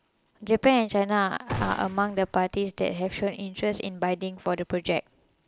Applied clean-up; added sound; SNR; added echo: none; Gunshot, gunfire; 10 dB; none.